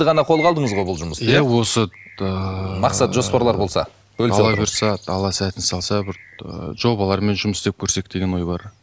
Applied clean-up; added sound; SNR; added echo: none; Bird; 18 dB; none.